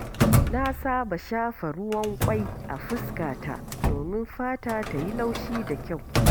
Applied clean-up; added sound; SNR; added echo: none; Drawer open or close; -2 dB; none.